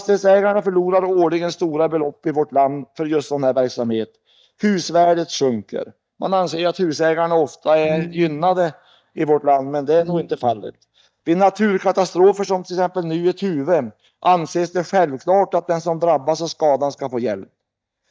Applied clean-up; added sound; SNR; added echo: neural mask model DeepFilterNet 3.